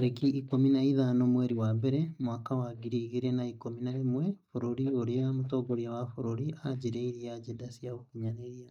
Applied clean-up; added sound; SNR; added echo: neural mask model DeepFilterNet 3.